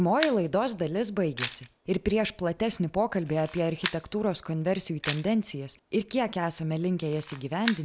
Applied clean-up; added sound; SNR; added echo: none; Camera; 11 dB; none.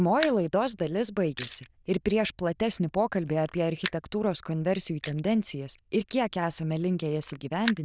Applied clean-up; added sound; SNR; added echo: neural diffusion model UNIVERSE++.